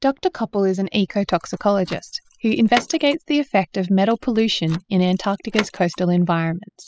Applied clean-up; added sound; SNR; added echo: classical method spectral subtraction.